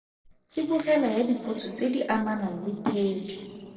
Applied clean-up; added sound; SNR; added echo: neural separator model SepFormer DNS4.